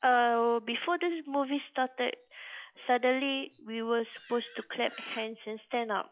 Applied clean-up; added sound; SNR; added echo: classical method log-MMSE.